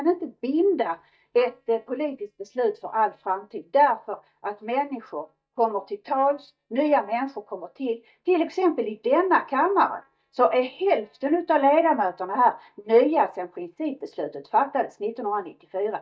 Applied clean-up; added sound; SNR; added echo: neural mask model DeepFilterNet 3.